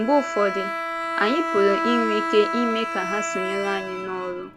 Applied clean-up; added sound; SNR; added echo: none; Bowed string instrument; 3 dB; none.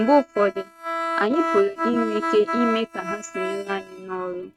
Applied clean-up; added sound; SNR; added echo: neural mask model RNNoise.